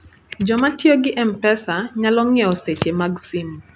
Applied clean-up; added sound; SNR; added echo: none; none; none; none.